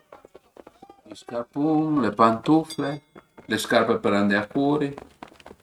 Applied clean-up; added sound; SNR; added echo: neural mask model RNNoise.